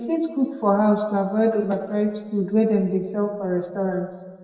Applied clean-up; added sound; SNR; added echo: none; none; none; reverberation time 1.3 s.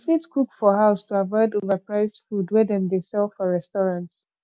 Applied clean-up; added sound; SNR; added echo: none; none; none; none.